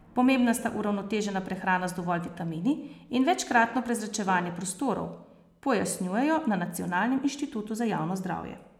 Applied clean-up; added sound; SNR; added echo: none; Brass instrument; 16 dB; none.